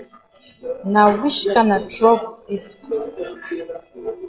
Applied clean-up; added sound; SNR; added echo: neural separator model SepFormer DNS4.